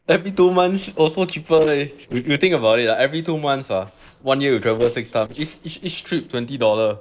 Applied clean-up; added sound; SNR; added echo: neural separator model SepFormer DNS4.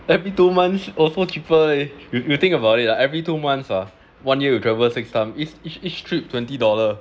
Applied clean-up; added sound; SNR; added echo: none; none; none; none.